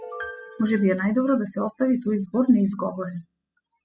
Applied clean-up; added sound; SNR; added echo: classical method spectral subtraction.